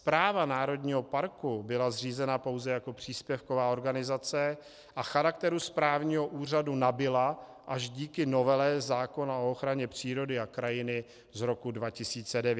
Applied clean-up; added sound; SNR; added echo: none; none; none; none.